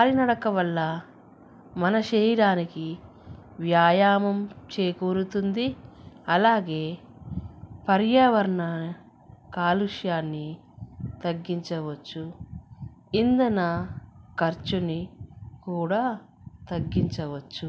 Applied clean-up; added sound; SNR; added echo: none; none; none; none.